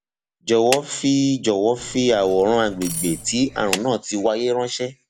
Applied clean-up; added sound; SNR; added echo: none; Clapping + Cutlery, silverware; 13 dB; none.